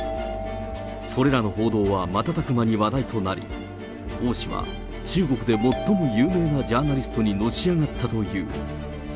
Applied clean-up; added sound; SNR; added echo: none; Doorbell; 14 dB; none.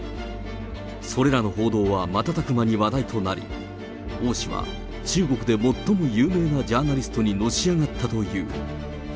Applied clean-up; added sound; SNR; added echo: none; none; none; none.